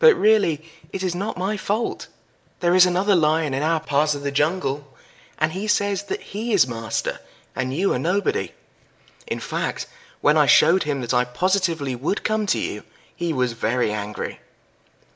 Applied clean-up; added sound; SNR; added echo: none; none; none; none.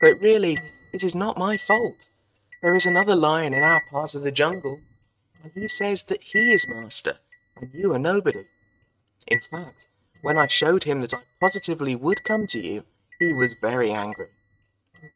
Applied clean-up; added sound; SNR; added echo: neural mask model RNNoise.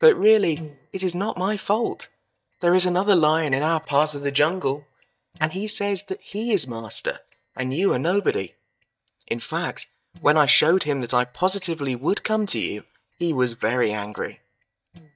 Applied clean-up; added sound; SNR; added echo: neural mask model DeepFilterNet 3.